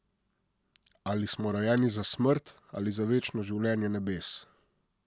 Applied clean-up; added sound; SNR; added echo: none; none; none; none.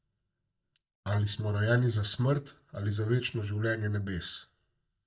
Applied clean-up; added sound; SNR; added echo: neural mask model DeepFilterNet 3.